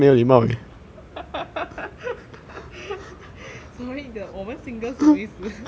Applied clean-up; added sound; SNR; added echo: none; none; none; none.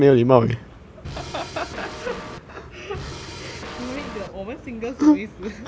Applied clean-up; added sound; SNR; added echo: none; Drum kit; 12 dB; none.